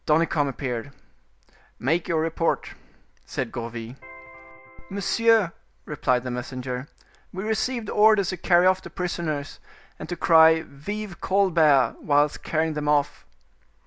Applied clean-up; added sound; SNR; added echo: none; Electric guitar; 19 dB; none.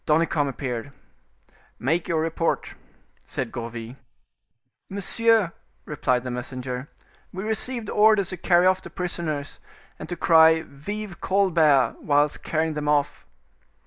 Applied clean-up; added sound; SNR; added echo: neural mask model Resemble Enhance denoiser.